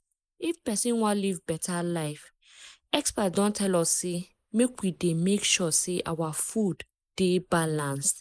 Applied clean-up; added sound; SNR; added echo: neural mask model Resemble Enhance denoiser.